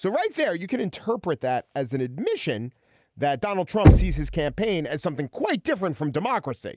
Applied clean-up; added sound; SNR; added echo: none; Knock; -4 dB; none.